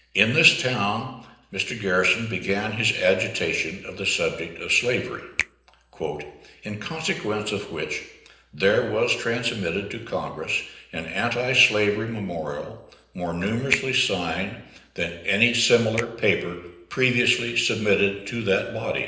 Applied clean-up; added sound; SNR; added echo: neural separator model SepFormer DNS4.